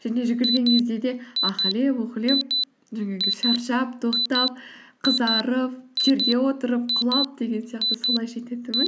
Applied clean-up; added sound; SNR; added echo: none; Alarm; 3 dB; none.